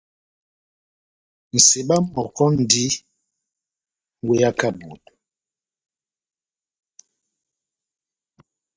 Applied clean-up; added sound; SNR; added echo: neural mask model DeepFilterNet 3.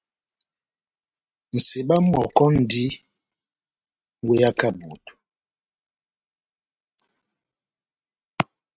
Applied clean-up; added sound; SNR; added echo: neural mask model RNNoise.